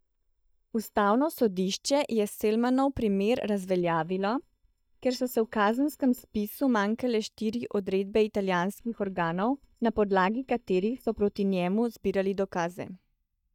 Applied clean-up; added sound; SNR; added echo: neural mask model DeepFilterNet 3.